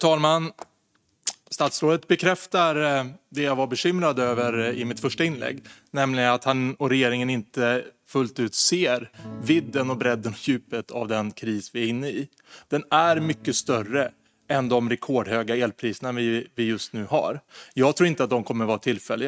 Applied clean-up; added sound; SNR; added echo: neural mask model RNNoise.